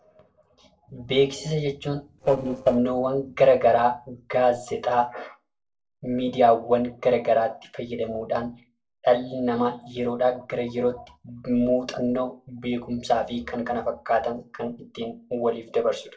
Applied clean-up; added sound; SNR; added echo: neural separator model SepFormer DNS4.